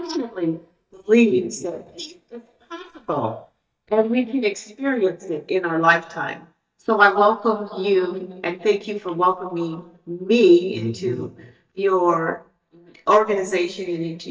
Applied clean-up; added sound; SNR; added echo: neural mask model DeepFilterNet 3.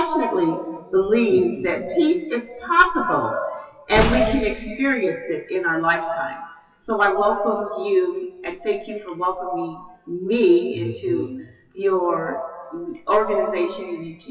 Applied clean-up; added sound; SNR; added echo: classical method WPE with log-MMSE.